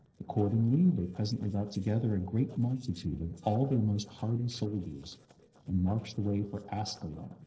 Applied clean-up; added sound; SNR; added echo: neural separator model SepFormer DNS4.